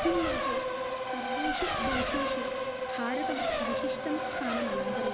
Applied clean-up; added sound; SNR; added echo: none; Race car, auto racing; -4 dB; none.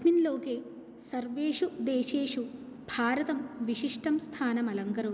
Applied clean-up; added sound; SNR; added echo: none; none; none; none.